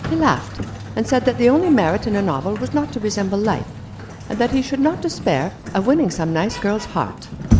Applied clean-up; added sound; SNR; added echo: none; Sliding door; 7 dB; none.